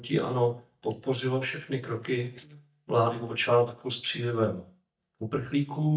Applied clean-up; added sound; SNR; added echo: neural mask model DeepFilterNet 3.